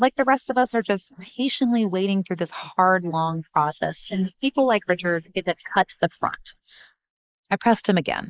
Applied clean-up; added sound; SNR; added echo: neural mask model Resemble Enhance denoiser.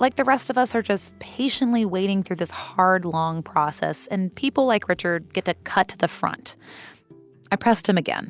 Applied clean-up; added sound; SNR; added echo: none; none; none; none.